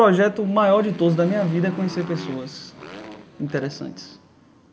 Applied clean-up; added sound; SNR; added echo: none; Motorcycle; 17 dB; reverberation time 0.7 s.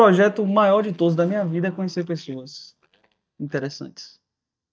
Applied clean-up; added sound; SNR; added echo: neural mask model DeepFilterNet 3.